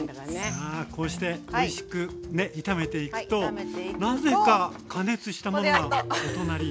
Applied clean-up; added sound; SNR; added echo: none; Tambourine; 19 dB; none.